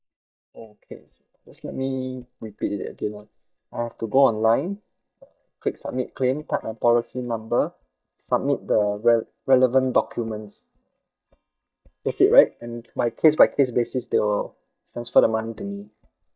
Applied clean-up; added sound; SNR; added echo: neural mask model DeepFilterNet 3.